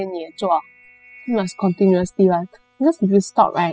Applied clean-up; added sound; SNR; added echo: classical method spectral subtraction.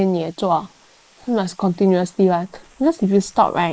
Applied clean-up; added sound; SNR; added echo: neural mask model Resemble Enhance denoiser.